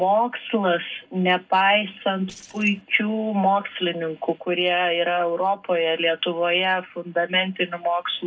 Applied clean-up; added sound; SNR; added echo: neural separator model SepFormer DNS4.